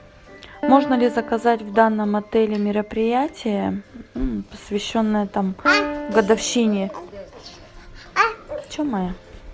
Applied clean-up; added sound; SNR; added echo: none; Piano; 11 dB; none.